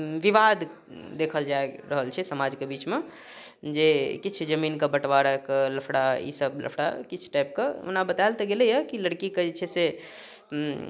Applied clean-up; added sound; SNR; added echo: none; none; none; none.